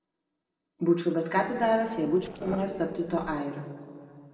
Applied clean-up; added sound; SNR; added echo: neural separator model SepFormer DNS4.